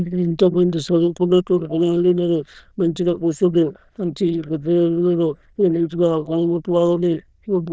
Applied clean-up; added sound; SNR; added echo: neural diffusion model UNIVERSE++.